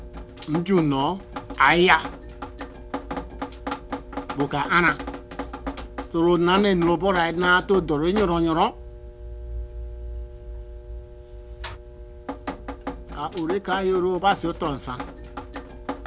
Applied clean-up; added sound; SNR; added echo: none; Drip; 10 dB; none.